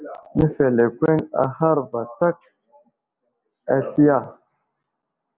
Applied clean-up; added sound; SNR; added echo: none; none; none; none.